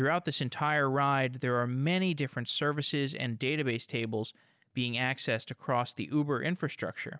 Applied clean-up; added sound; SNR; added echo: none; none; none; none.